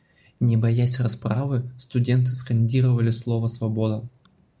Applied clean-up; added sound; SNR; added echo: none; none; none; none.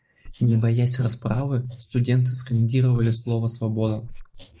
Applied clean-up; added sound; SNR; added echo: neural mask model Resemble Enhance denoiser.